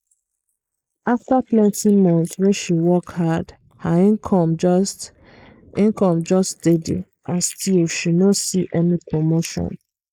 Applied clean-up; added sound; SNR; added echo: neural mask model Resemble Enhance denoiser.